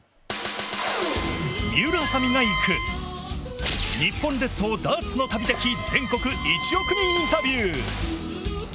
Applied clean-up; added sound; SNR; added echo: none; Bowed string instrument; 5 dB; none.